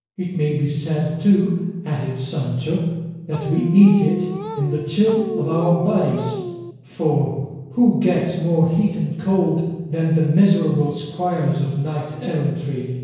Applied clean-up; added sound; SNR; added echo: none; Dog; 10 dB; reverberation time 1.0 s.